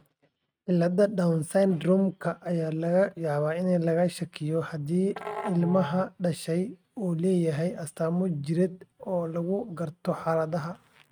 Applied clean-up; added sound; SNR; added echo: neural mask model RNNoise.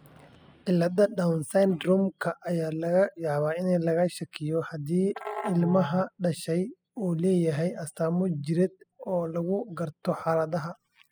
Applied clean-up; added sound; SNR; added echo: classical method spectral subtraction.